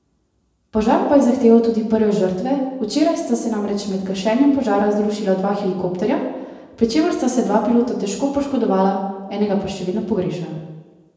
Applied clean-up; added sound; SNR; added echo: none; none; none; reverberation time 0.9 s.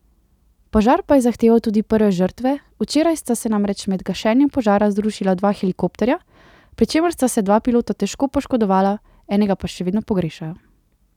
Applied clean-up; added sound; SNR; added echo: none; none; none; none.